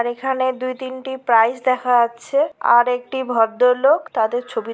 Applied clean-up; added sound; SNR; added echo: none; none; none; none.